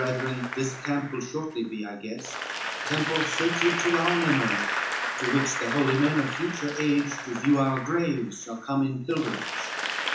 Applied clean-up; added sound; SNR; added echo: none; Applause / Crowd; 4 dB; reverberation time 0.7 s.